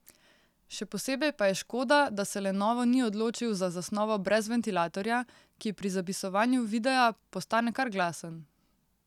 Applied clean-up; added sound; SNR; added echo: none; none; none; none.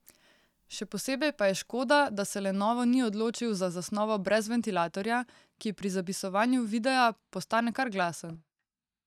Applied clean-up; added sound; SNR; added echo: neural mask model DeepFilterNet 3.